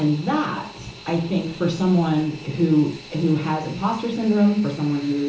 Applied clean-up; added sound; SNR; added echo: none; Fixed-wing aircraft, airplane; 19 dB; reverberation time 1.2 s.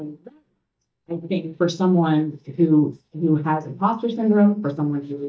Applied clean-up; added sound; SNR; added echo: neural mask model DeepFilterNet 3.